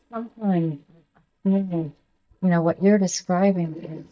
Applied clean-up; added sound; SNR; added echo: neural mask model DeepFilterNet 3.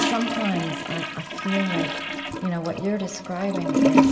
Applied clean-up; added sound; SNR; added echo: none; Toilet flush / Gurgling; -3 dB; reverberation time 3.0 s.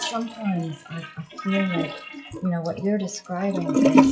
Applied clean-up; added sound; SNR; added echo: classical method WPE with log-MMSE.